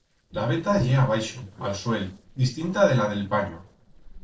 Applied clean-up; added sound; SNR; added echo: neural separator model SepFormer DNS4.